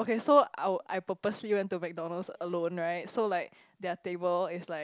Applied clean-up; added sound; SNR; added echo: none; none; none; none.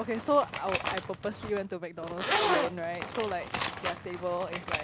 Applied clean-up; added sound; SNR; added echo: none; Zipper (clothing); 1 dB; none.